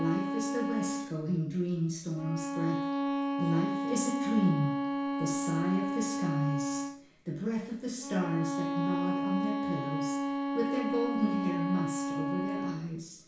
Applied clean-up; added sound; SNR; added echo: none; Bowed string instrument; 0 dB; reverberation time 0.6 s.